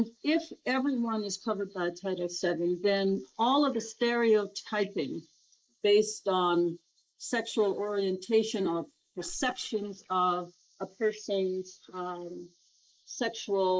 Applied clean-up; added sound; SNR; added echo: neural mask model Resemble Enhance denoiser.